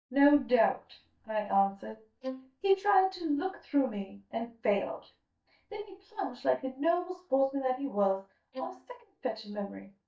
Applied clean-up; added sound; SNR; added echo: neural mask model DeepFilterNet 3.